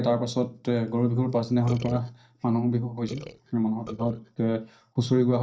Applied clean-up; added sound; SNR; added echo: neural mask model DeepFilterNet 3.